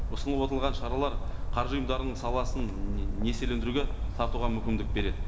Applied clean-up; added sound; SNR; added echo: none; Bird; -2 dB; reverberation time 2.9 s.